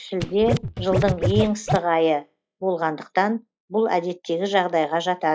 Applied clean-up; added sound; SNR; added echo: classical method log-MMSE.